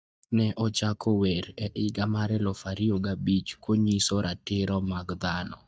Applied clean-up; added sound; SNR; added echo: neural mask model DeepFilterNet 3.